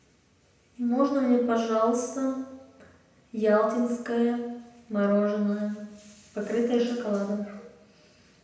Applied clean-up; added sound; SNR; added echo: none; none; none; reverberation time 0.8 s.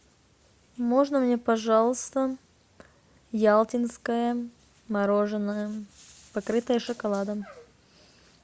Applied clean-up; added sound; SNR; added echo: none; none; none; none.